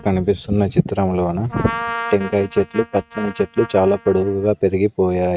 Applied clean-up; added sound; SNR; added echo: neural mask model RNNoise.